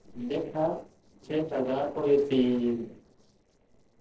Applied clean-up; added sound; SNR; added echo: neural separator model SepFormer DNS4.